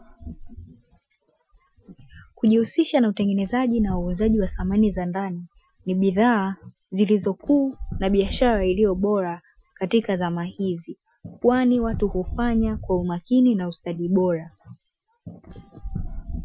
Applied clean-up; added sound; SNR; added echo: classical method Wiener filter.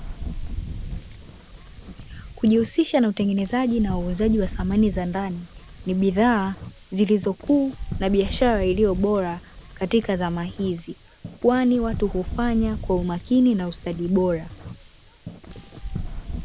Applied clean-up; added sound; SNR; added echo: none; Wind; 10 dB; none.